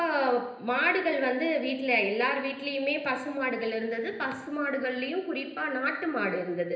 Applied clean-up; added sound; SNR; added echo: none; none; none; reverberation time 0.9 s.